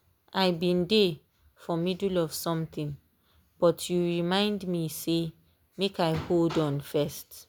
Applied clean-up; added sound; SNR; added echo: none; none; none; none.